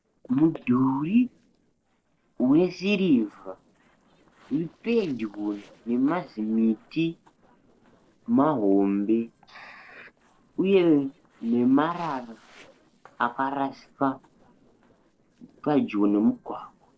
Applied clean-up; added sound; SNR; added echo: neural separator model SepFormer DNS4.